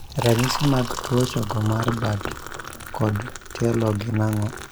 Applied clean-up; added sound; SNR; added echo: none; Liquid; 8 dB; none.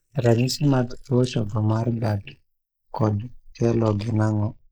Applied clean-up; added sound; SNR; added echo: neural mask model Resemble Enhance denoiser.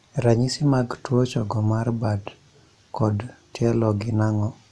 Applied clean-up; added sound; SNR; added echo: none; none; none; none.